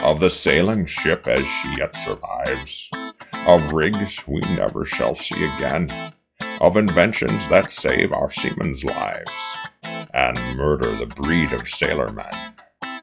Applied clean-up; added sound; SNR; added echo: classical method log-MMSE.